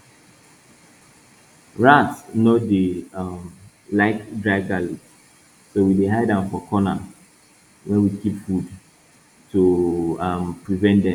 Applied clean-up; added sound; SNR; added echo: none; none; none; none.